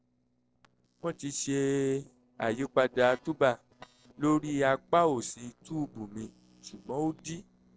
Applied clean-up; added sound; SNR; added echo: neural separator model SepFormer DNS4.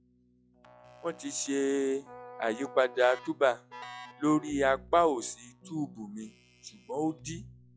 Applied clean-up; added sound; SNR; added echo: classical method log-MMSE.